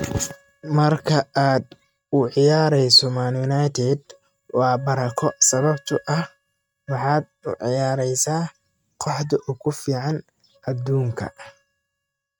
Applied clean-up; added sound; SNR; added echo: neural mask model RNNoise.